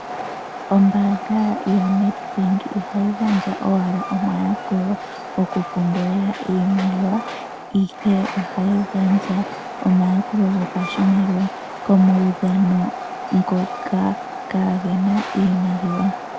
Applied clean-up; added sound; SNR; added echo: none; Train; 10 dB; none.